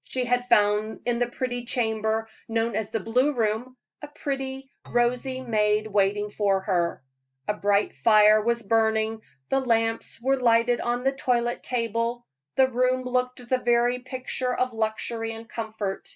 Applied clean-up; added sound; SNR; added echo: neural mask model DeepFilterNet 3.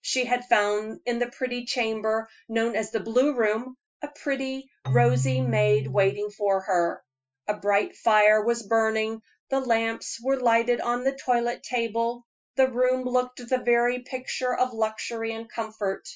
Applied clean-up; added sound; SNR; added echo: classical method Wiener filter.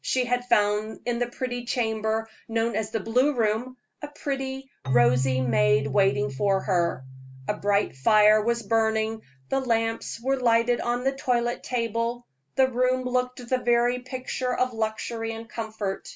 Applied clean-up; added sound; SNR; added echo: none; Keyboard (musical); 11 dB; none.